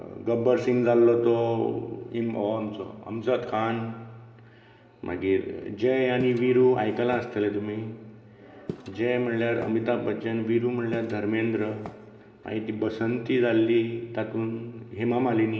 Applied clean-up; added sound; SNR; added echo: none; Walk, footsteps; 18 dB; reverberation time 1.4 s.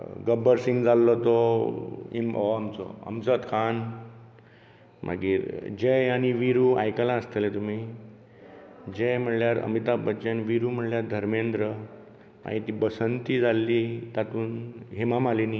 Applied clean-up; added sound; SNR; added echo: none; none; none; none.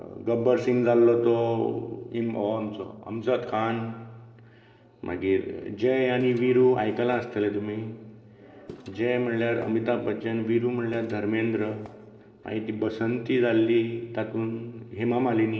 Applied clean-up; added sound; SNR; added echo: neural separator model SepFormer DNS4.